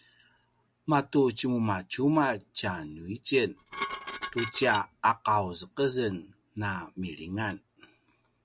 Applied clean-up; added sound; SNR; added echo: none; Dishes, pots, and pans; 9 dB; none.